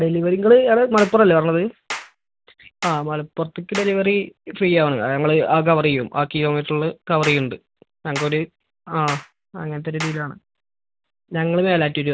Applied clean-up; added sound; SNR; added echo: none; Clapping; 15 dB; none.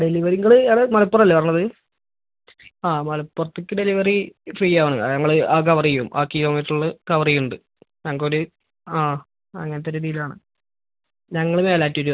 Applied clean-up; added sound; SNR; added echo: none; none; none; none.